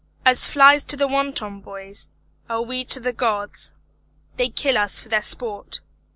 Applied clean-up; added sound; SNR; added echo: none; none; none; none.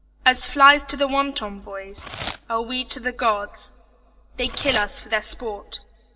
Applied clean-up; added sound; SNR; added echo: none; Packing tape, duct tape / Tearing; 16 dB; reverberation time 0.4 s.